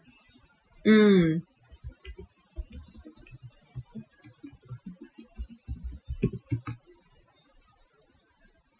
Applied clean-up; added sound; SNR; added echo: classical method Wiener filter.